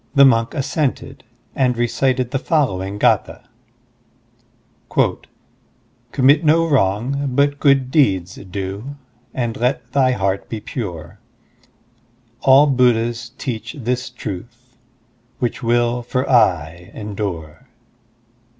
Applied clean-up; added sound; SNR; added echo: none; none; none; none.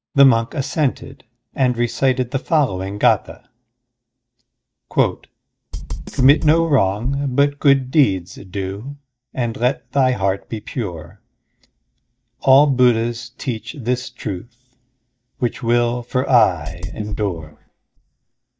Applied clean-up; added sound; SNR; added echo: neural mask model DeepFilterNet 3.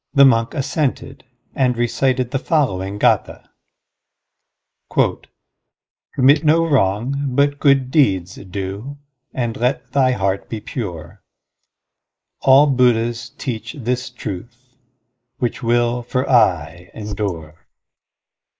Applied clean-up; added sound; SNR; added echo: neural mask model Resemble Enhance denoiser.